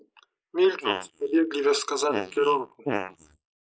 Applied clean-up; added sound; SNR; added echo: neural mask model Resemble Enhance denoiser.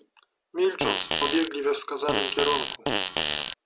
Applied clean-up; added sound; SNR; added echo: none; Fart; -3 dB; none.